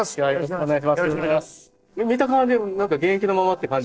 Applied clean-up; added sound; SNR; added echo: neural separator model SepFormer DNS4.